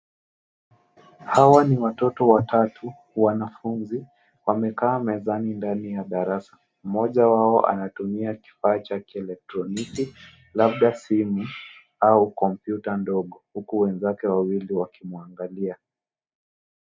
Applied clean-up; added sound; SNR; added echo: none; Thump, thud; 19 dB; none.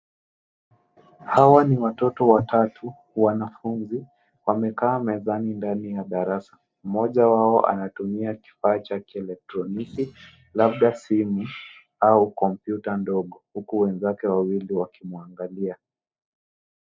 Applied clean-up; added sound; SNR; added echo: neural separator model SepFormer DNS4.